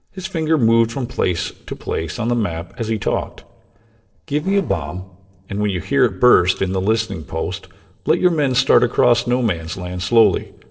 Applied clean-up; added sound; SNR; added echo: neural separator model SepFormer DNS4.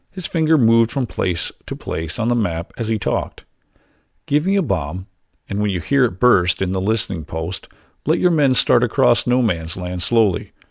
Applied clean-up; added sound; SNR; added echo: none; none; none; none.